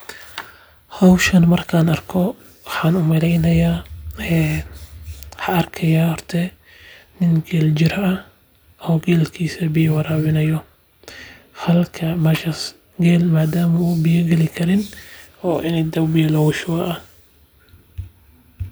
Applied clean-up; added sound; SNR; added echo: none; none; none; none.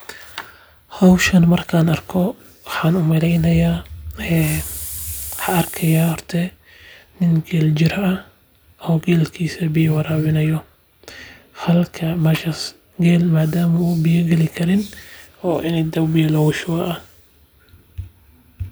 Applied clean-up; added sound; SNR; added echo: none; Hiss; 12 dB; none.